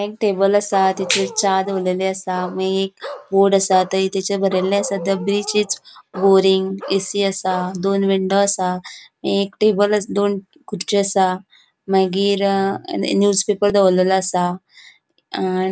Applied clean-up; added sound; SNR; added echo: none; Bark; 16 dB; none.